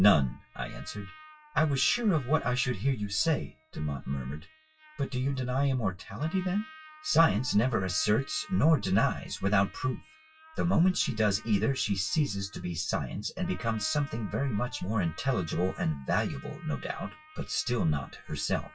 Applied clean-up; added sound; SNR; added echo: classical method WPE with log-MMSE.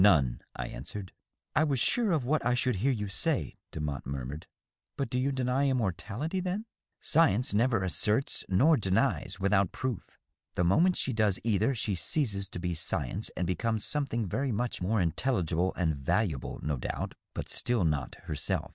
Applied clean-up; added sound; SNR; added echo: none; none; none; none.